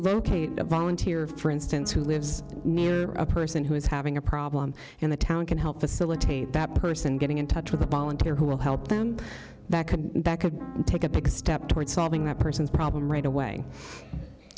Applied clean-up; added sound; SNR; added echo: none; Piano; 14 dB; none.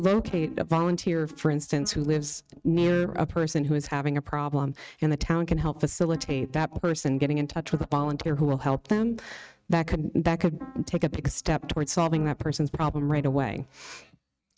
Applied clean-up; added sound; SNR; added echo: neural mask model RNNoise.